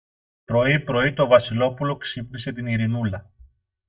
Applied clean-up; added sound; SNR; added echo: neural mask model DeepFilterNet 3.